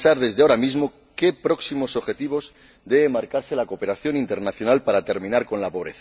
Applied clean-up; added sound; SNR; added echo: none; none; none; none.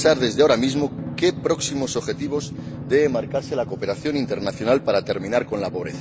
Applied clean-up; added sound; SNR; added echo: none; Drum; 10 dB; none.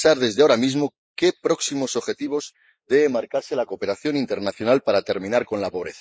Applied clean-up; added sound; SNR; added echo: neural mask model Resemble Enhance denoiser.